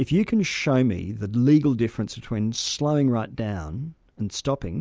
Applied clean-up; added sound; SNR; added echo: none; none; none; none.